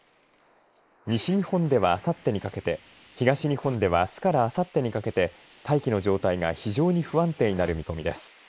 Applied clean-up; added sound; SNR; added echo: neural mask model Resemble Enhance denoiser.